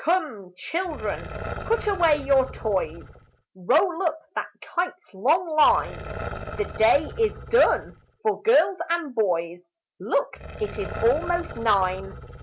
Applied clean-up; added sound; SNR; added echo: none; Growling; 13 dB; none.